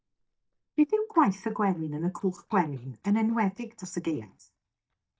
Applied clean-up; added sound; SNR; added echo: neural mask model DeepFilterNet 3.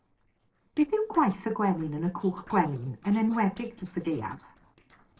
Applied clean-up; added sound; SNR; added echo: neural separator model SepFormer DNS4.